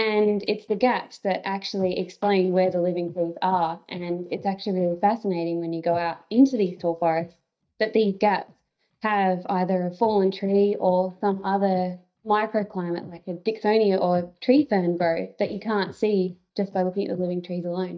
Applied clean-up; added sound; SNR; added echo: neural mask model DeepFilterNet 3.